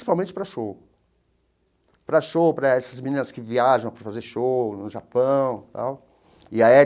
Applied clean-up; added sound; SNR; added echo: none; none; none; none.